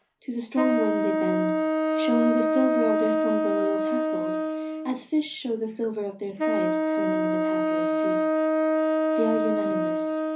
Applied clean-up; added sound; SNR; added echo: none; Wind instrument, woodwind instrument; -5 dB; reverberation time 0.5 s.